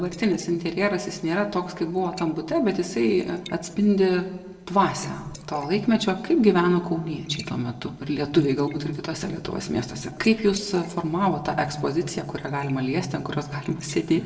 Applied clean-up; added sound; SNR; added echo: neural separator model SepFormer DNS4.